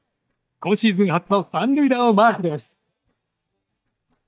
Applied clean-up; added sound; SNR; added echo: neural mask model DeepFilterNet 3.